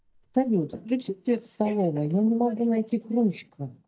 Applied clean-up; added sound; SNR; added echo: neural mask model DeepFilterNet 3.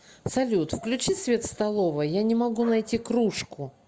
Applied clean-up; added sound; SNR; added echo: none; none; none; none.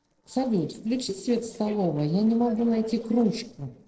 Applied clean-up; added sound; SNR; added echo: neural separator model SepFormer DNS4.